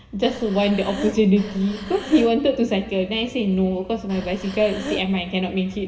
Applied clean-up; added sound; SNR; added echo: none; Breathing; 12 dB; reverberation time 2.3 s.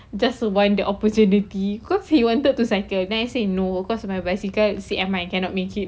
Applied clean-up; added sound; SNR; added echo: none; none; none; none.